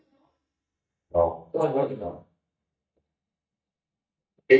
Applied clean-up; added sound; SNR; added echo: neural mask model DeepFilterNet 3.